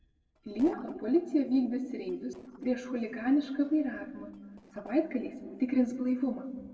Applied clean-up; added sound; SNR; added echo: neural separator model SepFormer DNS4.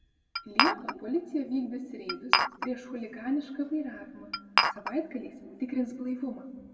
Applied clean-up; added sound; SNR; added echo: none; Glass; -4 dB; reverberation time 1.5 s.